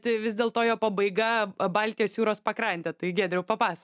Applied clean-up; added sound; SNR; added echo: none; none; none; none.